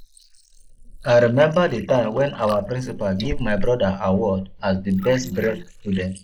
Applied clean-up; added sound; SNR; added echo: neural mask model Resemble Enhance denoiser.